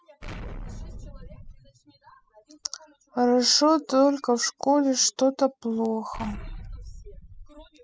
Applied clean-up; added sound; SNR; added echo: classical method spectral subtraction.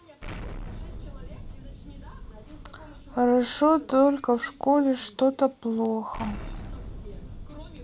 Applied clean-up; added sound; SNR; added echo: none; Explosion; 14 dB; none.